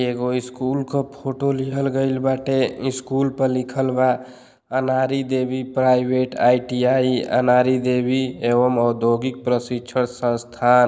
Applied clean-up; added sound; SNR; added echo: none; none; none; none.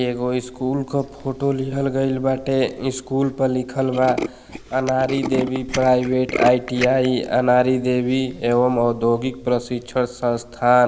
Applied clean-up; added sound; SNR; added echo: none; Tools; 13 dB; none.